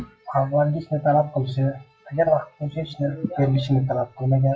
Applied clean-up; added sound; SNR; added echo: classical method log-MMSE.